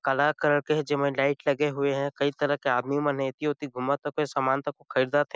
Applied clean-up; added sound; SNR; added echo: none; none; none; none.